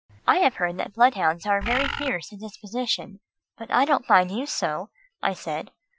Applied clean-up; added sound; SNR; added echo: classical method Wiener filter.